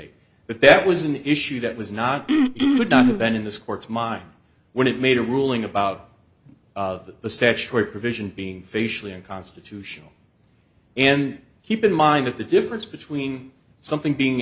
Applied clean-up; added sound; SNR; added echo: none; Cough; -4 dB; none.